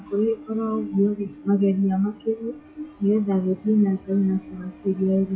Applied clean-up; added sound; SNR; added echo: classical method log-MMSE.